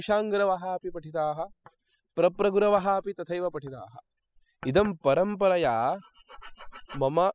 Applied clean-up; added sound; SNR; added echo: classical method spectral subtraction.